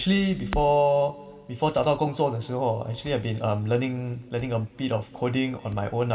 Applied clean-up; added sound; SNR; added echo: none; Crackle; 17 dB; reverberation time 2.0 s.